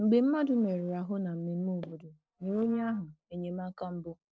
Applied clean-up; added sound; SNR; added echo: neural separator model SepFormer DNS4.